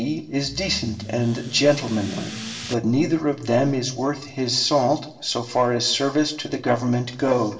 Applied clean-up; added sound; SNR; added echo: none; Accelerating, revving, vroom / Car; 13 dB; reverberation time 0.7 s.